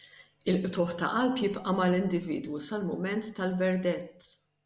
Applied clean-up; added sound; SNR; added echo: none; none; none; none.